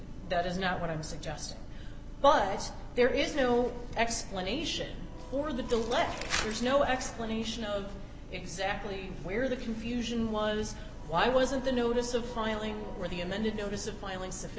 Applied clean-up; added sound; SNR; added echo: none; none; none; none.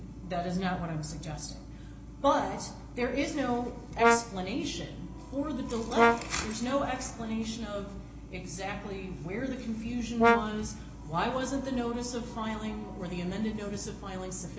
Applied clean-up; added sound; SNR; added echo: none; Brass instrument; -3 dB; reverberation time 0.4 s.